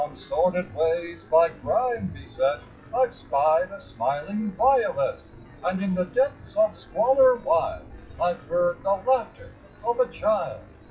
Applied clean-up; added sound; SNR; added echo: classical method WPE with log-MMSE.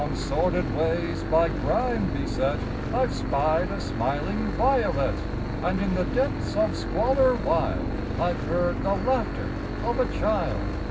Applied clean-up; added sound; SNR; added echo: none; Engine / Boat, Water vehicle; 2 dB; reverberation time 0.4 s.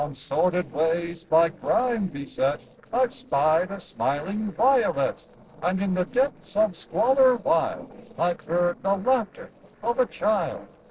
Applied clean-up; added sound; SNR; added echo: neural separator model SepFormer DNS4.